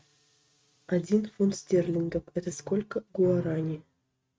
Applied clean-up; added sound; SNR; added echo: neural mask model RNNoise.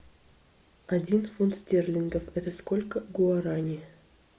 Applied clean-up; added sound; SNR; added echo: none; none; none; none.